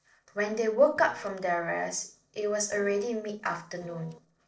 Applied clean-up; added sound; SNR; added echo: neural separator model SepFormer DNS4.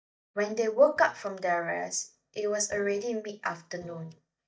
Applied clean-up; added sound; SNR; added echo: neural mask model DeepFilterNet 3.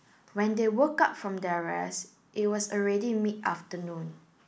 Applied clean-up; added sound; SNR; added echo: none; none; none; none.